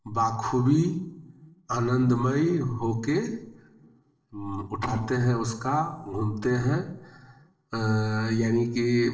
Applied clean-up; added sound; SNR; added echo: neural separator model SepFormer DNS4.